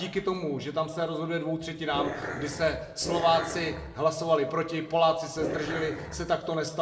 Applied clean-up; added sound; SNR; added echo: none; Growling; 7 dB; reverberation time 0.7 s.